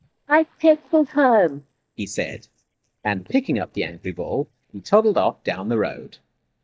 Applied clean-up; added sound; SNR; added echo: neural mask model DeepFilterNet 3.